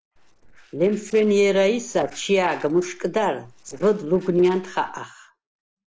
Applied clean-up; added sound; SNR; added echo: neural separator model SepFormer DNS4.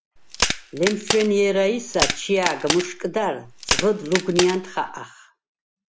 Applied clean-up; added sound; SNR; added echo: none; Crack; 4 dB; none.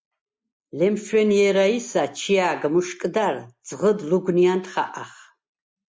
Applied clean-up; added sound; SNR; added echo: none; none; none; none.